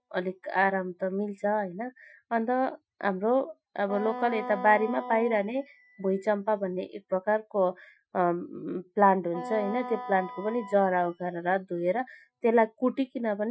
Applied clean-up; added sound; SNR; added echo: classical method Wiener filter.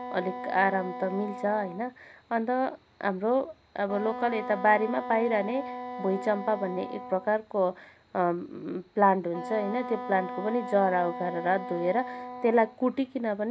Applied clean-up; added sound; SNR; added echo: none; Wind instrument, woodwind instrument; 11 dB; none.